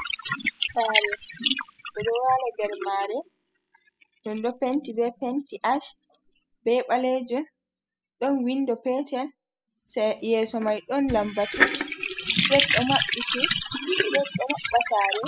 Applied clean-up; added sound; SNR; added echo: classical method spectral subtraction.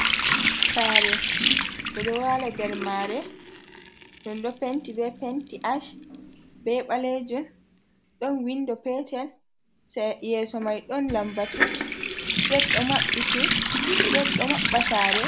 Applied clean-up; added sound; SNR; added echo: none; Water tap, faucet; -2 dB; none.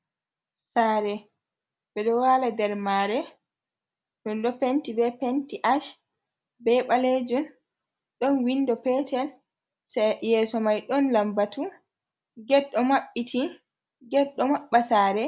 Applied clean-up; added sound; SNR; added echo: none; none; none; none.